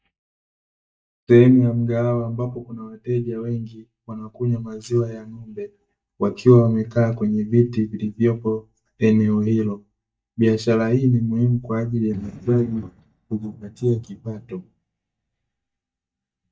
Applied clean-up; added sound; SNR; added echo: neural mask model DeepFilterNet 3.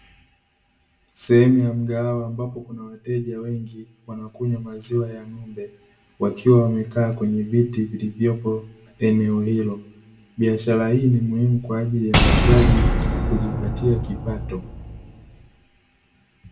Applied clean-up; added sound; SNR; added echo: none; Shatter / Boom; -2 dB; reverberation time 0.5 s.